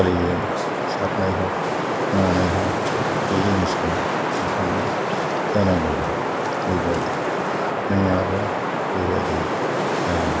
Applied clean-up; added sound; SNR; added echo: none; Wind; -3 dB; none.